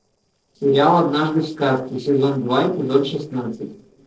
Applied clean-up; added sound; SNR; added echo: neural separator model SepFormer DNS4.